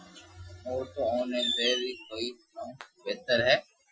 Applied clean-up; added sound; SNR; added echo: classical method Wiener filter.